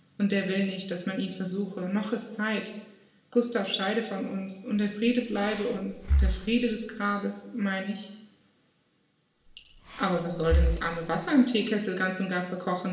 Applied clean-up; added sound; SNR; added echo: none; Breathing; 1 dB; reverberation time 0.9 s.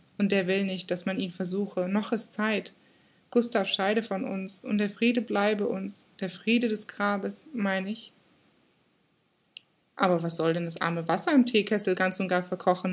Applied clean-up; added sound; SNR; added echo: none; none; none; none.